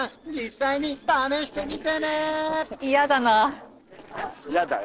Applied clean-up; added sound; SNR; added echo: neural separator model SepFormer DNS4.